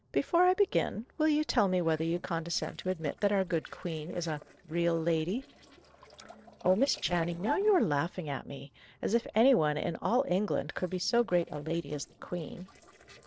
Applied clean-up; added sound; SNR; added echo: neural separator model SepFormer DNS4.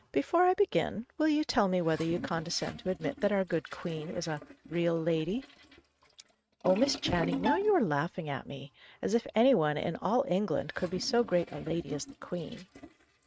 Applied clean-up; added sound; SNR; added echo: neural mask model RNNoise.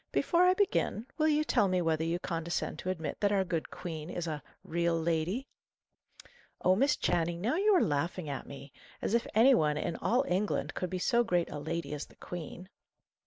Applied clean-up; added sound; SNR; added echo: none; none; none; none.